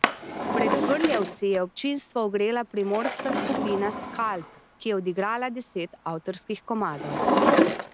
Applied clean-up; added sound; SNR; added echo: none; Drawer open or close; -1 dB; none.